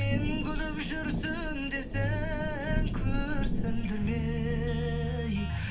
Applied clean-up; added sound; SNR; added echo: none; Thunder / Rain; 0 dB; reverberation time 0.5 s.